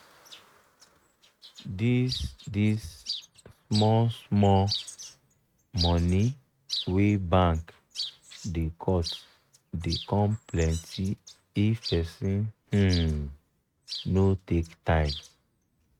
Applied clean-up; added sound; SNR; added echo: neural mask model RNNoise.